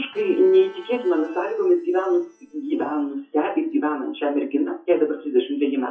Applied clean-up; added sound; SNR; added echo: classical method WPE with log-MMSE.